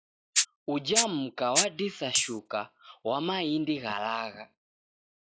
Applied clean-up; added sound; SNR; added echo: classical method log-MMSE.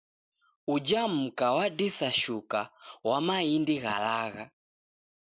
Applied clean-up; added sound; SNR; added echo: none; none; none; none.